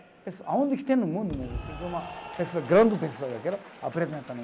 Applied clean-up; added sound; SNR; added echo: none; Applause / Cheering; 14 dB; none.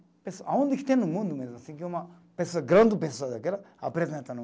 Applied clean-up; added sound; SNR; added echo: none; none; none; none.